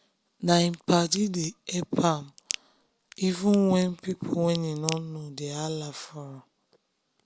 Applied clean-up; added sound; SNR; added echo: none; Crack; 16 dB; none.